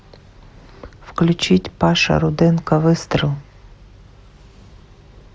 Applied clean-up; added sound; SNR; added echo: none; none; none; none.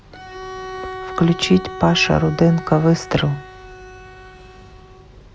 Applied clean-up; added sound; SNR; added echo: none; Bowed string instrument; 14 dB; none.